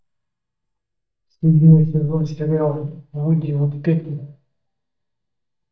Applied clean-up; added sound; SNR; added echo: neural mask model DeepFilterNet 3.